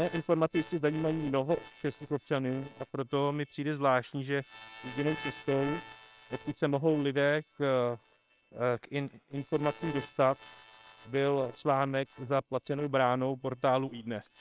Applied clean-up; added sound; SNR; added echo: neural separator model SepFormer WHAM!.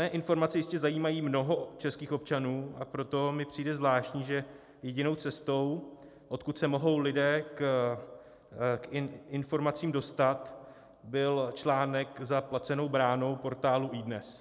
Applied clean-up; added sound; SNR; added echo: none; none; none; none.